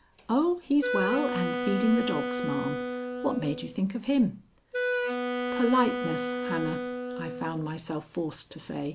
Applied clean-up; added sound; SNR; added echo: none; Wind instrument, woodwind instrument; 2 dB; none.